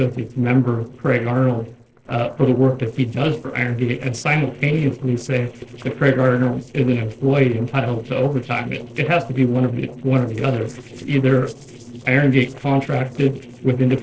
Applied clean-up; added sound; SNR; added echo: neural separator model SepFormer DNS4.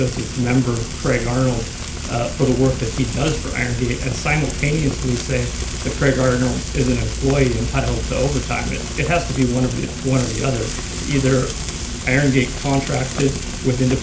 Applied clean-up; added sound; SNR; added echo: none; Frying (food); 6 dB; reverberation time 0.4 s.